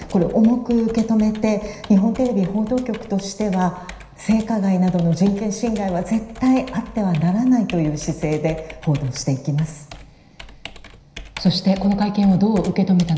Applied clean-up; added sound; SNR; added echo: none; Computer keyboard; 19 dB; reverberation time 0.9 s.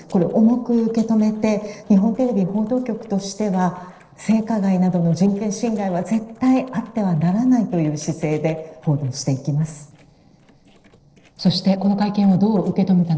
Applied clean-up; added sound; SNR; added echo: neural separator model SepFormer DNS4.